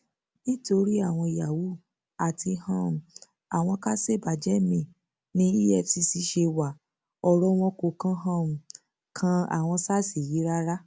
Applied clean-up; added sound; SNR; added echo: none; none; none; none.